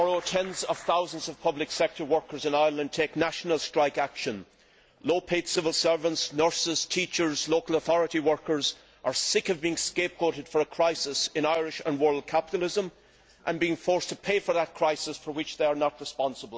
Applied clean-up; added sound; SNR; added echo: none; none; none; none.